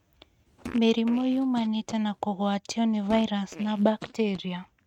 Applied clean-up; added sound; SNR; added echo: neural mask model RNNoise.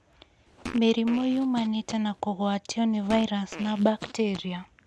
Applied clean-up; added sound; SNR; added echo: none; Fart; 16 dB; none.